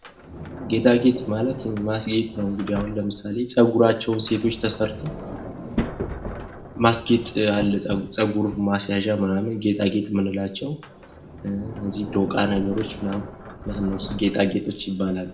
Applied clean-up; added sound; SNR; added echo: none; Sliding door; 12 dB; reverberation time 0.8 s.